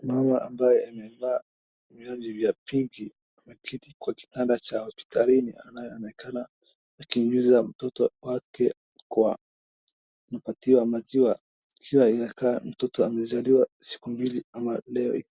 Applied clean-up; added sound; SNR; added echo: none; none; none; none.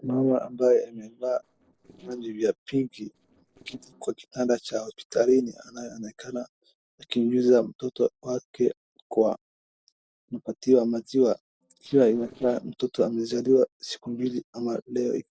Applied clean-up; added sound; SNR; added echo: neural separator model SepFormer DNS4.